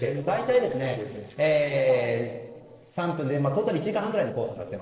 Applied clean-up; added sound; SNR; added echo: neural separator model SepFormer DNS4.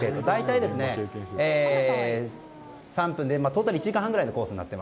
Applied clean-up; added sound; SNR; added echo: none; none; none; none.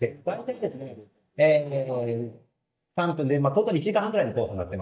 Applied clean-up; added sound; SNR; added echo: neural mask model DeepFilterNet 3.